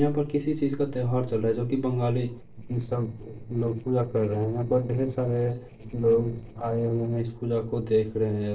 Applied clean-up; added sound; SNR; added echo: neural separator model SepFormer DNS4.